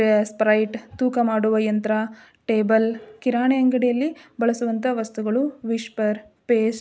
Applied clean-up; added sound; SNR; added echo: none; none; none; none.